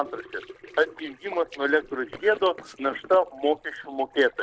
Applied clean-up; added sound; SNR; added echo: neural separator model SepFormer DNS4.